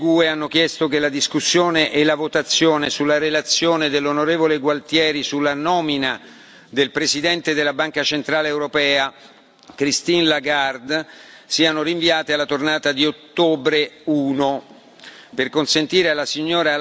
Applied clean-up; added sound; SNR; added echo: none; none; none; none.